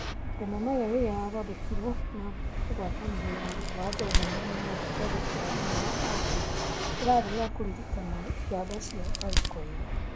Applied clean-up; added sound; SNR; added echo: none; Fixed-wing aircraft, airplane + Crack; -4 dB; none.